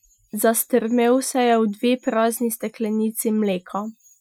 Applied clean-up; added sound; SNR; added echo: classical method Wiener filter.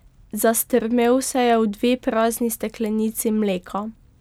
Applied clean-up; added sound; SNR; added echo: none; none; none; none.